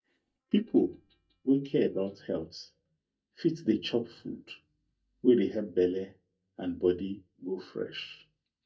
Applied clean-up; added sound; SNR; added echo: neural mask model DeepFilterNet 3.